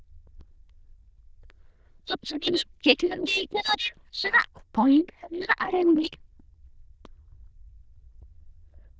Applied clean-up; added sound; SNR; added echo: neural diffusion model UNIVERSE++.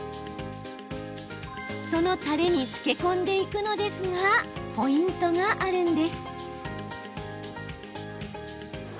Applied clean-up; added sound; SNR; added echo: none; Wind instrument, woodwind instrument; 17 dB; none.